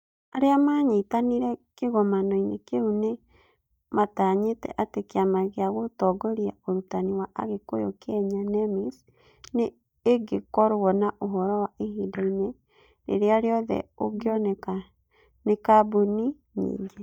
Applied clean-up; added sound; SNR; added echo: neural mask model DeepFilterNet 3.